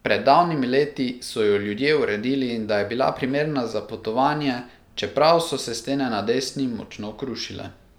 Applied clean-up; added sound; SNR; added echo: none; none; none; none.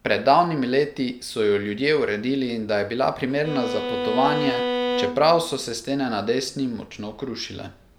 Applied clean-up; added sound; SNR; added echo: none; Bowed string instrument; 3 dB; none.